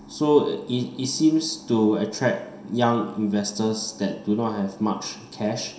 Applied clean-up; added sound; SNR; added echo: none; none; none; reverberation time 0.7 s.